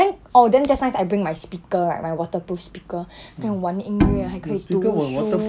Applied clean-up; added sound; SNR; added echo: none; Bowed string instrument; 4 dB; none.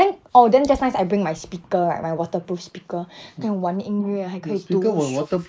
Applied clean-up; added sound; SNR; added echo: neural mask model Resemble Enhance denoiser.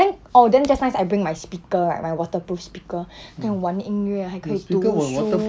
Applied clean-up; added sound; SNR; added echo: none; none; none; none.